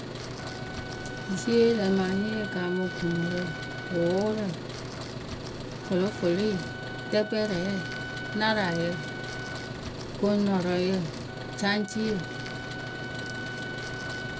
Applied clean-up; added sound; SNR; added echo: none; Wind instrument, woodwind instrument + Truck; 6 dB; none.